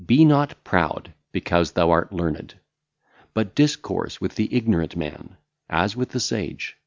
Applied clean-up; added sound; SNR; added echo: none; none; none; none.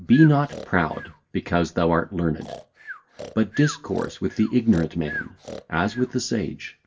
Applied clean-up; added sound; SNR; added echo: none; Breathing; 16 dB; reverberation time 0.1 s.